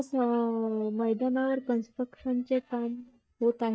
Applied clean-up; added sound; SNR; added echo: neural mask model DeepFilterNet 3.